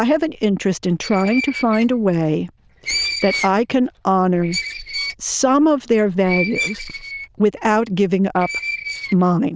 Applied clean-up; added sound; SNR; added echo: neural diffusion model UNIVERSE++.